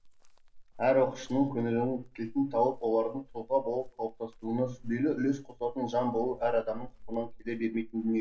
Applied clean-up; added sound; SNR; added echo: none; Chirp, tweet; 15 dB; reverberation time 0.1 s.